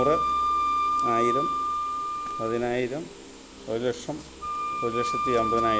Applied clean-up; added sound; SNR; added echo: none; Wind instrument, woodwind instrument; -2 dB; none.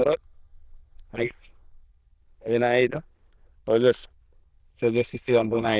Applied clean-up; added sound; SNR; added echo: neural diffusion model UNIVERSE++.